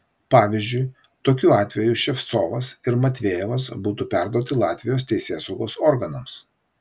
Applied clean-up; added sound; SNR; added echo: none; none; none; none.